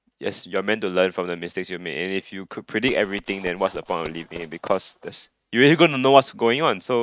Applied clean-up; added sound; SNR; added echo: neural mask model RNNoise.